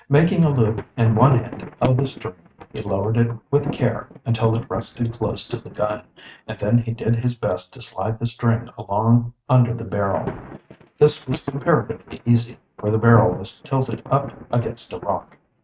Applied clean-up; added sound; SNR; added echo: neural mask model RNNoise.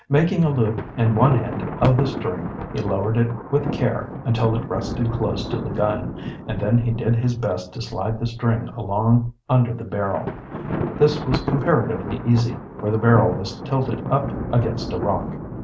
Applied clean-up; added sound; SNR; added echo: none; Thunder; 8 dB; none.